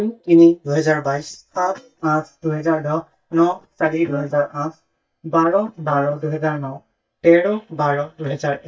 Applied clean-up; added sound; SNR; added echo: neural mask model DeepFilterNet 3.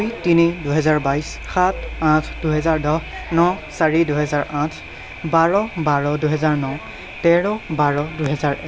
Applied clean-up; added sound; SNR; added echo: none; none; none; none.